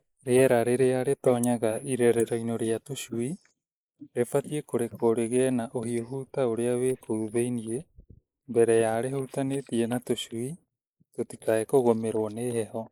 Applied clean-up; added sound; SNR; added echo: neural mask model Resemble Enhance denoiser.